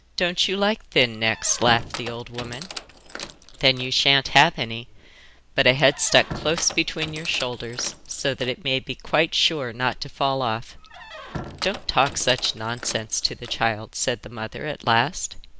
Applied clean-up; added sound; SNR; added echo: none; Squeak; 13 dB; none.